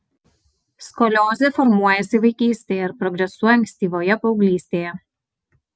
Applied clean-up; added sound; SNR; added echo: none; none; none; none.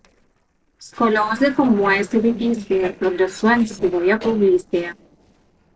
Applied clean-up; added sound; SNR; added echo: neural separator model SepFormer DNS4.